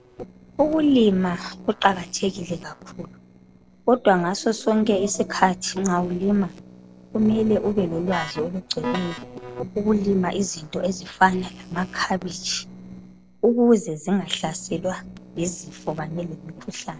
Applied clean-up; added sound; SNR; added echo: neural separator model SepFormer DNS4.